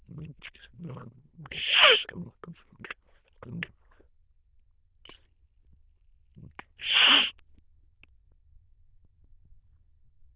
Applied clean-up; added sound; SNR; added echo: neural diffusion model UNIVERSE++.